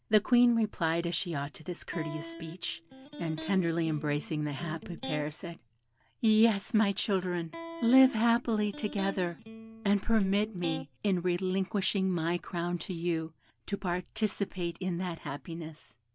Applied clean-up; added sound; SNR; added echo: none; Electric guitar; 13 dB; none.